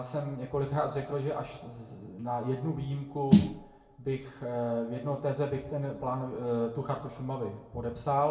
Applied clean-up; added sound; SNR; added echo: none; Snare drum; -3 dB; reverberation time 0.6 s.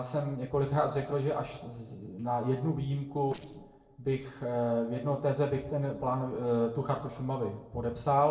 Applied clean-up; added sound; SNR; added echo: neural separator model SepFormer DNS4.